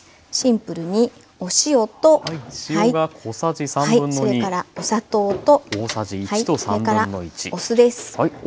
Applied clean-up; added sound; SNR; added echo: none; none; none; none.